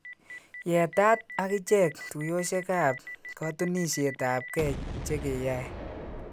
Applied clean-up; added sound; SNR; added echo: none; Boom; 11 dB; none.